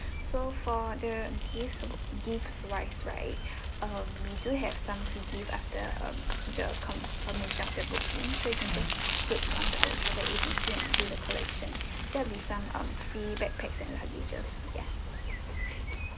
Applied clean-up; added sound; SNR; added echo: none; Bicycle; -5 dB; none.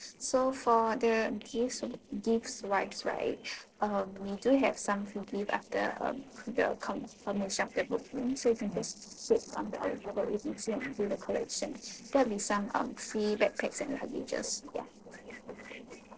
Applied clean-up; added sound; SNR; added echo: neural separator model SepFormer DNS4.